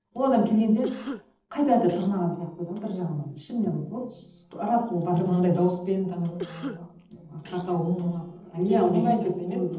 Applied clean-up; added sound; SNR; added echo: neural separator model SepFormer DNS4.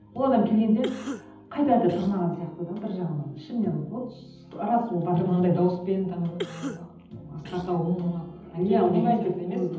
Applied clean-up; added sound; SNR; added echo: none; Cough; 14 dB; reverberation time 0.8 s.